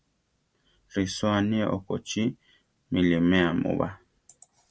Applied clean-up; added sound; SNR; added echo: none; none; none; none.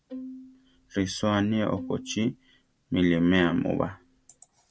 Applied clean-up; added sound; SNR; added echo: none; Bowed string instrument; 16 dB; none.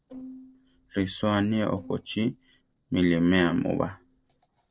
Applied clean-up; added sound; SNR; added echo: neural separator model SepFormer DNS4.